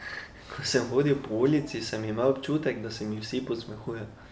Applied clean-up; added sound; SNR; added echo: none; none; none; none.